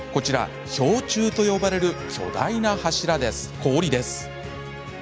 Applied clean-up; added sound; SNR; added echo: none; none; none; none.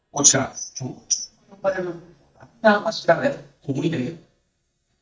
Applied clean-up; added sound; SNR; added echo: neural mask model DeepFilterNet 3.